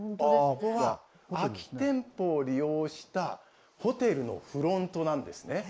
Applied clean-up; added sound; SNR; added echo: neural mask model Resemble Enhance denoiser.